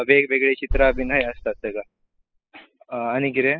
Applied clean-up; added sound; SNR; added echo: classical method spectral subtraction.